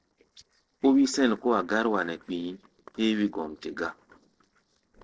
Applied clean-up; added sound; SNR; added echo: neural separator model SepFormer DNS4.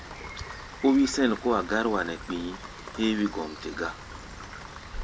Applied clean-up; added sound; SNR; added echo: none; Rain; 12 dB; none.